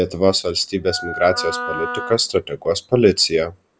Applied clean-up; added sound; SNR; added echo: none; Wind instrument, woodwind instrument; 8 dB; none.